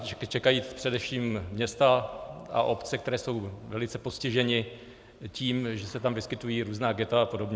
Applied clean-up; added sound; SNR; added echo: none; none; none; none.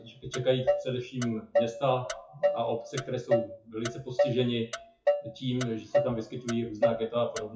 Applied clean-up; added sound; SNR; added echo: classical method WPE with log-MMSE.